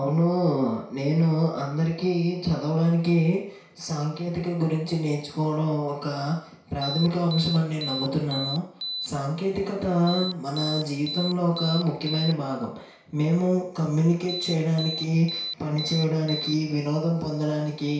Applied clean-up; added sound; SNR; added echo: none; Alarm; 9 dB; reverberation time 0.6 s.